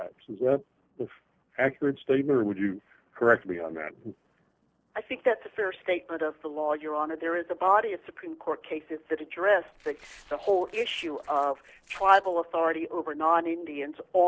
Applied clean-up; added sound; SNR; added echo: neural separator model SepFormer DNS4.